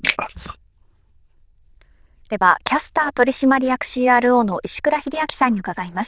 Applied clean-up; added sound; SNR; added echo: neural diffusion model UNIVERSE++.